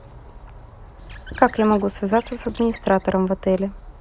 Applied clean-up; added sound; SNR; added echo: none; Squeak / Writing; 18 dB; none.